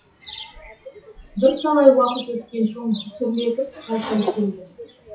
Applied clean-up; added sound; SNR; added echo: classical method WPE with log-MMSE.